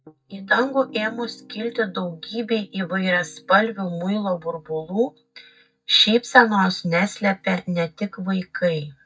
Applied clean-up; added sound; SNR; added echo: neural mask model DeepFilterNet 3.